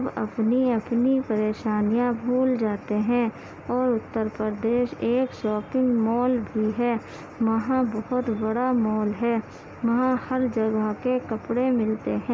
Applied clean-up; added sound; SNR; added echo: none; none; none; none.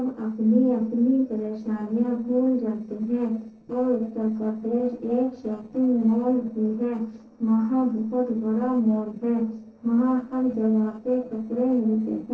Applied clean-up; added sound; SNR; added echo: neural separator model SepFormer DNS4.